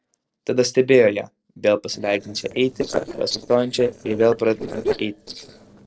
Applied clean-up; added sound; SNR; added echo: neural separator model SepFormer DNS4.